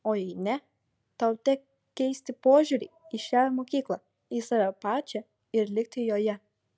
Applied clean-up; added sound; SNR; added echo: none; none; none; none.